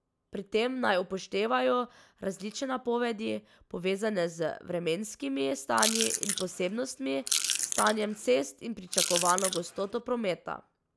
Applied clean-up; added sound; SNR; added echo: none; Chewing, mastication / Crushing; 1 dB; none.